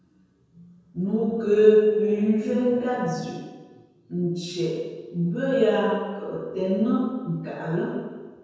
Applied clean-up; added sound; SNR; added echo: none; none; none; reverberation time 1.2 s.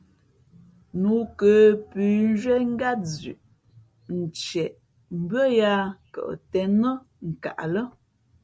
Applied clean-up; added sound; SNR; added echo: none; none; none; none.